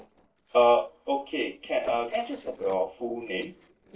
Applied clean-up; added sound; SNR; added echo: neural separator model SepFormer DNS4.